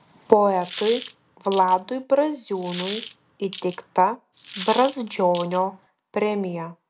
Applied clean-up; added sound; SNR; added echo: none; Coin (dropping); 7 dB; none.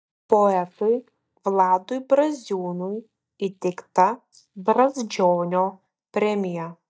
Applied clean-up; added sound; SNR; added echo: neural mask model DeepFilterNet 3.